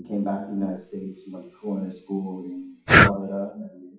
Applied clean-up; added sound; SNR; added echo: classical method WPE with log-MMSE.